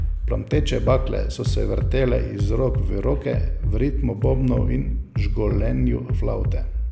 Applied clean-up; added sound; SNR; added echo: none; Bass drum; -2 dB; none.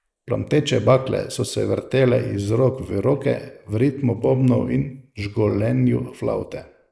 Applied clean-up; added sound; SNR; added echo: neural mask model Resemble Enhance denoiser.